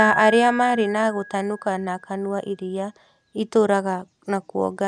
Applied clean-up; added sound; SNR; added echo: none; Piano; 12 dB; none.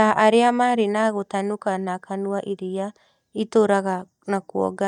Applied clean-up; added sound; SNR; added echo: neural mask model DeepFilterNet 3.